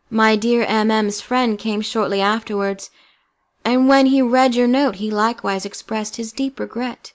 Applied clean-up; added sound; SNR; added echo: none; none; none; none.